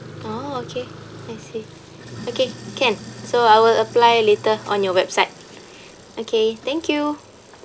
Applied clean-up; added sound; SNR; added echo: none; Sink (filling or washing); 20 dB; none.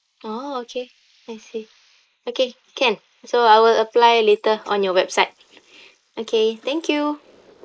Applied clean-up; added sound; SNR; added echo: neural mask model Resemble Enhance denoiser.